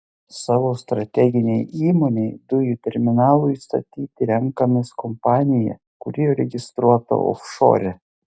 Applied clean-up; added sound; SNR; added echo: none; none; none; none.